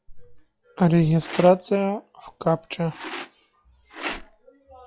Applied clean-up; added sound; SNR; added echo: classical method log-MMSE.